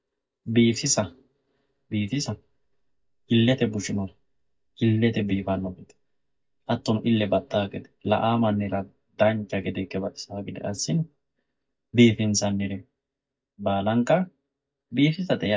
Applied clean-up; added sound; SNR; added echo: neural mask model DeepFilterNet 3.